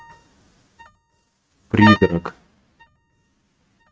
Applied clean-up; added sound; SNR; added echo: neural mask model RNNoise.